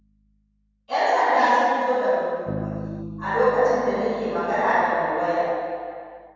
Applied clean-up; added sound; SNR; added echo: none; Bass guitar; 16 dB; reverberation time 2.1 s.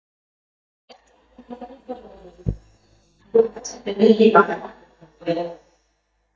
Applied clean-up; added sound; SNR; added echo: neural mask model DeepFilterNet 3.